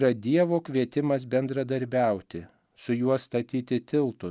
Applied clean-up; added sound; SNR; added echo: none; none; none; none.